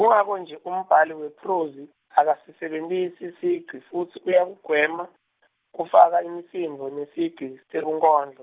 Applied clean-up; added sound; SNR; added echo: none; none; none; none.